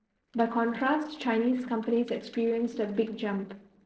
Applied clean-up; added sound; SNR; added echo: neural separator model SepFormer DNS4.